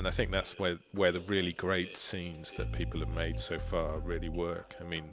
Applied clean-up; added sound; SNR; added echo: none; none; none; none.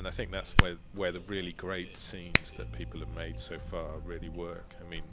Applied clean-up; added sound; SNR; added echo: none; Hands; -4 dB; none.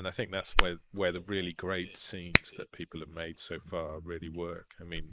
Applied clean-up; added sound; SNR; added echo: neural mask model Resemble Enhance denoiser.